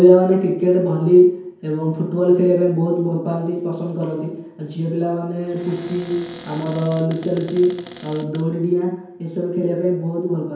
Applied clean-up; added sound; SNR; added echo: none; Cupboard open or close; 19 dB; reverberation time 0.9 s.